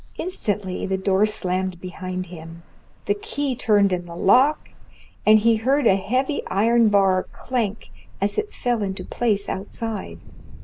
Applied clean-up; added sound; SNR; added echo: none; Ocean; 17 dB; none.